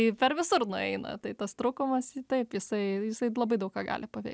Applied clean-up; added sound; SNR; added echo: none; none; none; none.